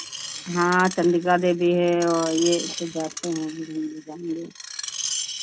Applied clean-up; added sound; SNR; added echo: none; Screech; 10 dB; none.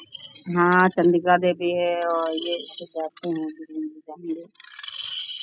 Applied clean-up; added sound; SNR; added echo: classical method spectral subtraction.